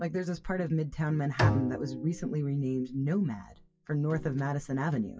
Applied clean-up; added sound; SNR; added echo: classical method WPE with log-MMSE.